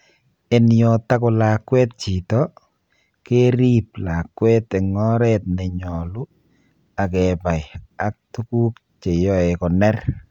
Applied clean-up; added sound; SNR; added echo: none; none; none; none.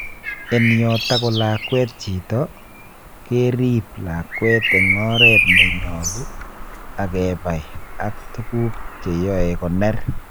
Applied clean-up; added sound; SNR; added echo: none; Bird vocalization, bird call, bird song; 1 dB; none.